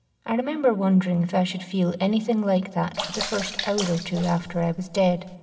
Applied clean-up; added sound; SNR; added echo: none; Sink (filling or washing) / Water / Splash, splatter; 10 dB; reverberation time 2.3 s.